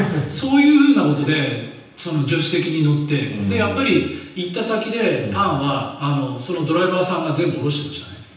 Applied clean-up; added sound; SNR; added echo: none; Bowed string instrument; 18 dB; reverberation time 0.9 s.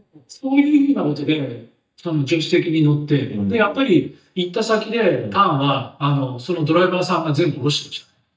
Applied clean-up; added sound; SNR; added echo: neural mask model DeepFilterNet 3.